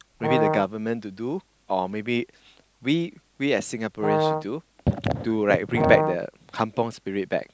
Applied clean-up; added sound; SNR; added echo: none; Brass instrument; -1 dB; none.